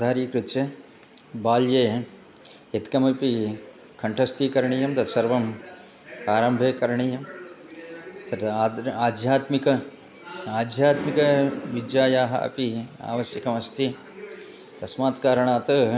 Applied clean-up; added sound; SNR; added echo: none; none; none; none.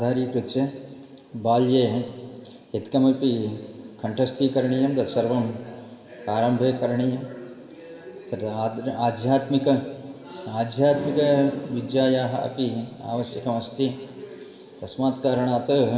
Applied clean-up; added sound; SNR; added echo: none; none; none; reverberation time 1.6 s.